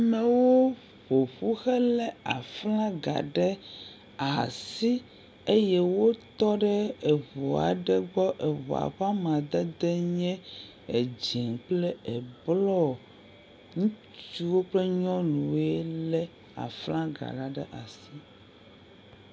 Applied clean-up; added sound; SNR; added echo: none; none; none; none.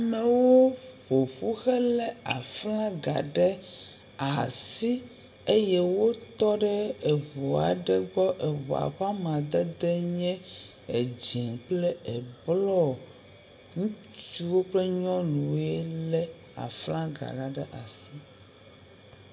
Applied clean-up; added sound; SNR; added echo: none; none; none; reverberation time 0.5 s.